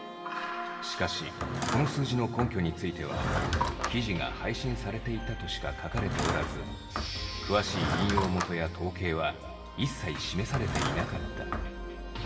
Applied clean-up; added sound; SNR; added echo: none; Drawer open or close / Wood; 4 dB; reverberation time 2.0 s.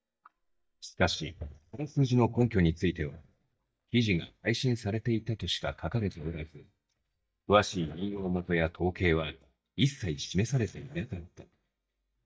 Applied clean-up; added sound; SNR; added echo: neural mask model DeepFilterNet 3.